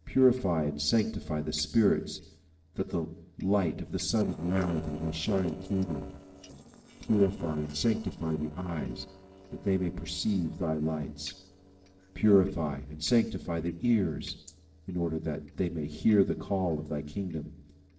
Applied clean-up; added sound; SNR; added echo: neural separator model SepFormer DNS4.